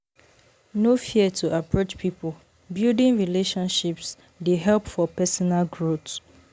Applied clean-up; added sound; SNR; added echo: none; none; none; none.